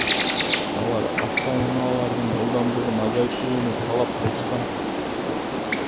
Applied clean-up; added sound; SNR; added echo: none; Bird; -3 dB; reverberation time 0.8 s.